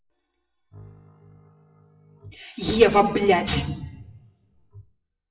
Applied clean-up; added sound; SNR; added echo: classical method WPE with log-MMSE.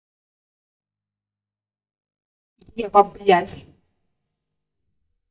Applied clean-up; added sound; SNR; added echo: neural mask model DeepFilterNet 3.